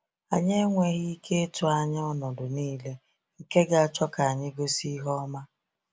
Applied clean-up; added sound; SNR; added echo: none; none; none; none.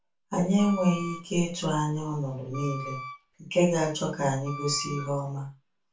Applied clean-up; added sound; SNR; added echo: none; Wind instrument, woodwind instrument; 13 dB; reverberation time 0.2 s.